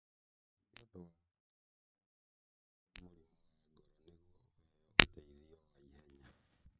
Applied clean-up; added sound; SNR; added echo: neural mask model DeepFilterNet 3.